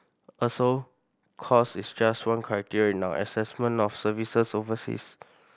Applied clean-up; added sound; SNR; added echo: none; none; none; none.